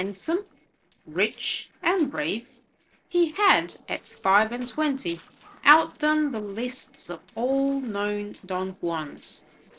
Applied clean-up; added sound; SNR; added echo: neural separator model SepFormer DNS4.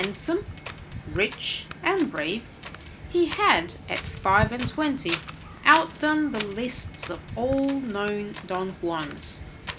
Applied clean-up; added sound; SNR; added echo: none; Wind; 10 dB; none.